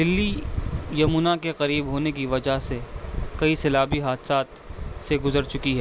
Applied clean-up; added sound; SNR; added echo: none; none; none; none.